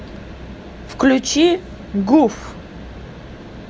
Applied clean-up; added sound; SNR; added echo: none; none; none; none.